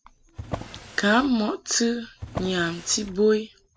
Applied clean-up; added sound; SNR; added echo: none; Drawer open or close; 14 dB; none.